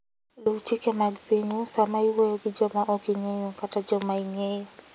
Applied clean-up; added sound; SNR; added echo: none; none; none; none.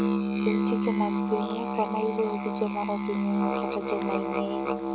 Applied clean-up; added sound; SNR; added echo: none; Musical instrument; -3 dB; none.